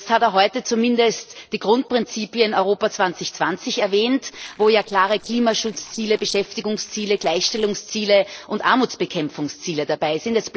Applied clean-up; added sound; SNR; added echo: neural separator model SepFormer DNS4.